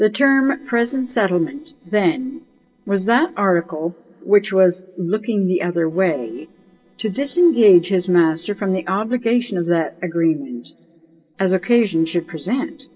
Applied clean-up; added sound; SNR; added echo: neural separator model SepFormer DNS4.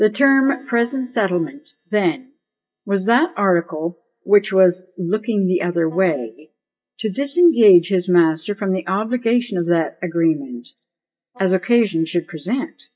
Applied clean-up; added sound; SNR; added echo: neural mask model DeepFilterNet 3.